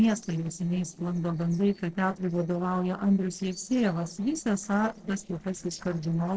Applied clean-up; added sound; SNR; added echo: neural separator model SepFormer DNS4.